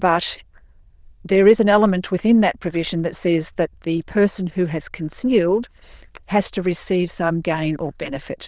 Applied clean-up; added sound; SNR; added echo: neural diffusion model UNIVERSE++.